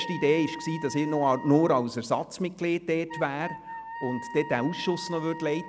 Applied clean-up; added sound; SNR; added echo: none; Wind instrument, woodwind instrument; 13 dB; none.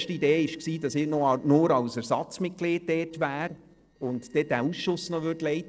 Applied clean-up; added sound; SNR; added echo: neural separator model SepFormer DNS4.